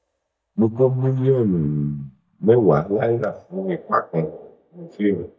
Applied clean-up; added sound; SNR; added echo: neural mask model DeepFilterNet 3.